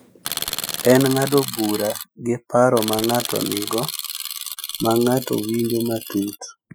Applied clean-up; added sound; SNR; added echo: classical method Wiener filter.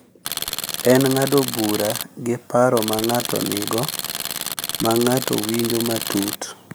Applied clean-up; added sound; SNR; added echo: none; Tools; 6 dB; none.